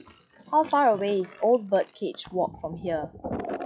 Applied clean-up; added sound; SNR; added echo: classical method log-MMSE.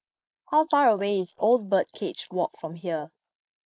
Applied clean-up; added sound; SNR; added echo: neural mask model Resemble Enhance denoiser.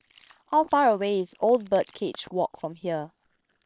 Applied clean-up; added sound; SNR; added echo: neural separator model SepFormer WHAM!.